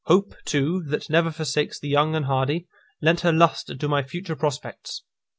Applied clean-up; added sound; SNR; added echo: none; none; none; none.